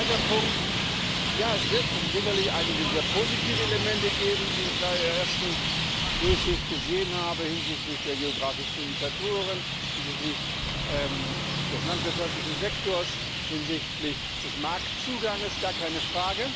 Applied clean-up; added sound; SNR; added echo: none; Traffic noise, roadway noise; -3 dB; none.